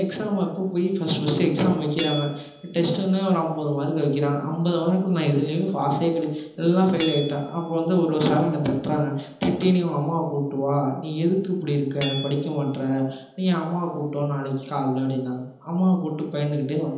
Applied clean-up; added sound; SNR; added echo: none; Hammer / Chink, clink; 20 dB; reverberation time 0.9 s.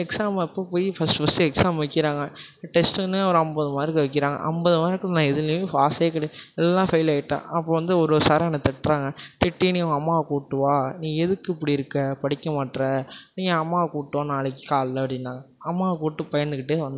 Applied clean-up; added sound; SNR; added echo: none; none; none; none.